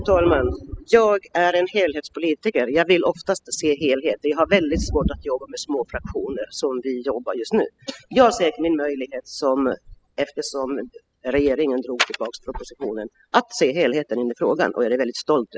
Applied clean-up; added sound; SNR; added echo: classical method spectral subtraction.